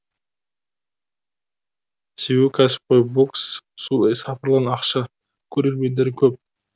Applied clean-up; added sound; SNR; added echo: none; none; none; none.